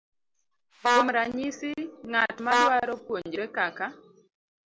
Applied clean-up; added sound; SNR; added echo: none; Vehicle horn, car horn, honking; -1 dB; none.